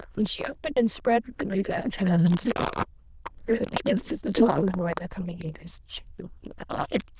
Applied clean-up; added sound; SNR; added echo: neural diffusion model UNIVERSE++.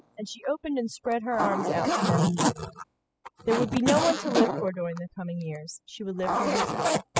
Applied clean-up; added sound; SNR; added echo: classical method spectral subtraction.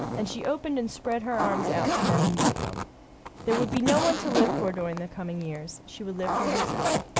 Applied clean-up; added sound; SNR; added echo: none; Zipper (clothing); -1 dB; none.